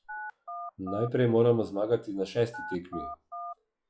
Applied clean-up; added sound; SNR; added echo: classical method log-MMSE.